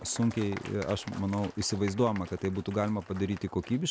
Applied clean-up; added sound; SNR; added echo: none; Applause; 17 dB; none.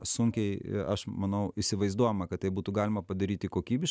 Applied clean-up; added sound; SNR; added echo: none; none; none; none.